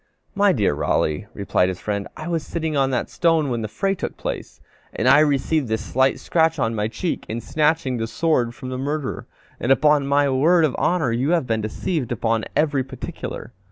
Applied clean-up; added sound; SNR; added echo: none; none; none; none.